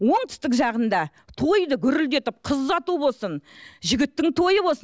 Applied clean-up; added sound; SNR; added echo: none; none; none; none.